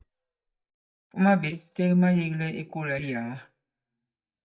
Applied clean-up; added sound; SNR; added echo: neural mask model DeepFilterNet 3.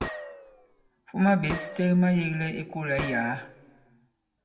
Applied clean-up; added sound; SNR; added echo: none; Gunshot, gunfire; 12 dB; reverberation time 1.1 s.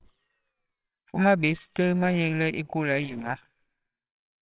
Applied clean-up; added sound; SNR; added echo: neural separator model SepFormer WHAMR!.